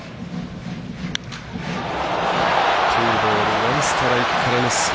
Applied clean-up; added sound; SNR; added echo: none; none; none; none.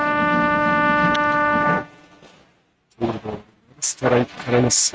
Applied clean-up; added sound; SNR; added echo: neural mask model RNNoise.